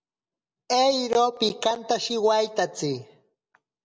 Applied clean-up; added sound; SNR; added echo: none; none; none; none.